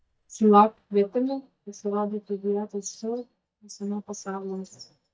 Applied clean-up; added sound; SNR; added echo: neural mask model DeepFilterNet 3.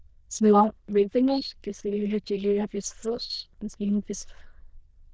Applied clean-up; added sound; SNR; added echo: neural diffusion model UNIVERSE++.